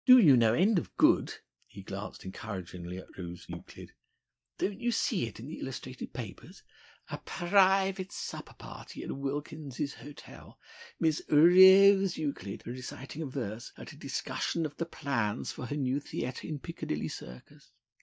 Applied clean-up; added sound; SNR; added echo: neural mask model DeepFilterNet 3.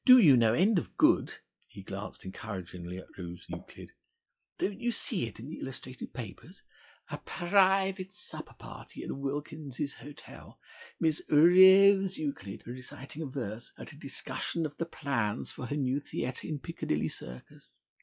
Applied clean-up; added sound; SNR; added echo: classical method log-MMSE.